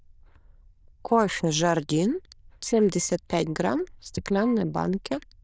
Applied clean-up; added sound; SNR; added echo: neural diffusion model UNIVERSE++.